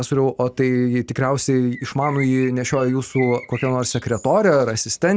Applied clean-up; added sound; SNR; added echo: none; Bird; 18 dB; none.